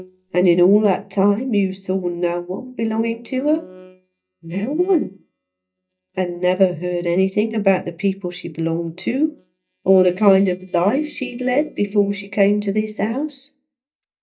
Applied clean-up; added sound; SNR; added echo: neural mask model DeepFilterNet 3.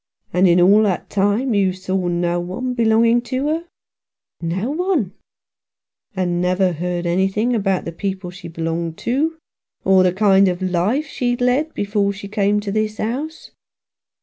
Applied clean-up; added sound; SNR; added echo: none; none; none; none.